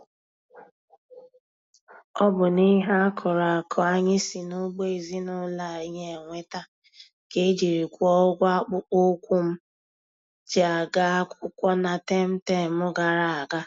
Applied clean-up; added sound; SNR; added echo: none; none; none; none.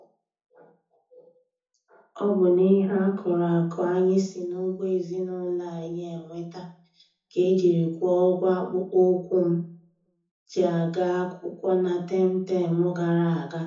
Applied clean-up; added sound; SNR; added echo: none; none; none; reverberation time 0.5 s.